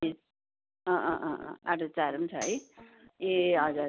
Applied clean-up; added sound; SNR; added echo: none; Tambourine; 15 dB; none.